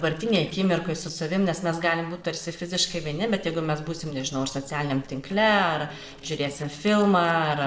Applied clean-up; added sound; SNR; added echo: neural separator model SepFormer DNS4.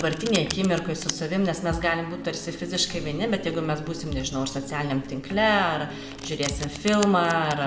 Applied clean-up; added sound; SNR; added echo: none; Domestic sounds, home sounds; 15 dB; reverberation time 0.8 s.